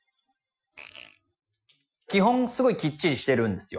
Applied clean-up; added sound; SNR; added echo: classical method Wiener filter.